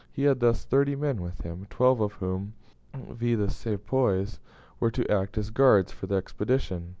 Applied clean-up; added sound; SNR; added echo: none; none; none; none.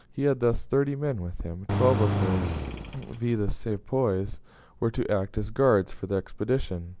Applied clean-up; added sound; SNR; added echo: none; Engine; 2 dB; none.